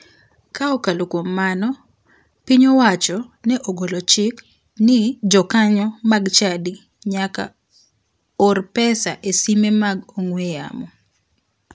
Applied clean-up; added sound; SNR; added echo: none; none; none; none.